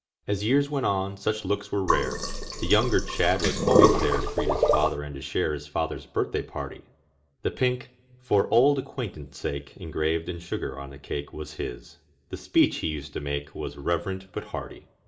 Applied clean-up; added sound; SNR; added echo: none; Sink (filling or washing); -4 dB; reverberation time 0.5 s.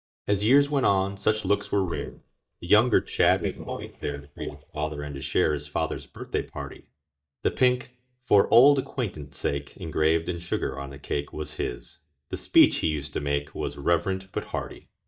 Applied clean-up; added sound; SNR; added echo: neural mask model DeepFilterNet 3.